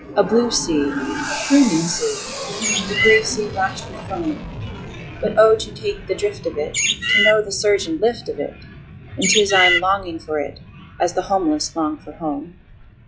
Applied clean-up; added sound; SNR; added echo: classical method log-MMSE.